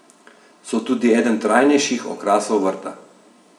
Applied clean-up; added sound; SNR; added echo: none; none; none; reverberation time 0.8 s.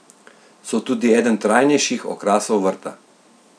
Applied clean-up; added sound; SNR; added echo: none; none; none; none.